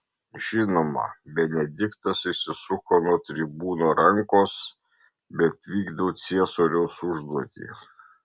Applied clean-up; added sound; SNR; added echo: none; none; none; none.